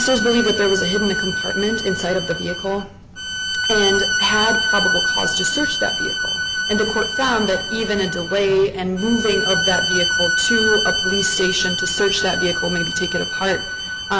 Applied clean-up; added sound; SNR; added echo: none; Bowed string instrument; 0 dB; none.